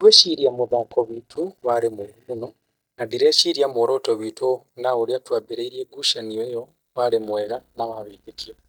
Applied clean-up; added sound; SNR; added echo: neural mask model DeepFilterNet 3.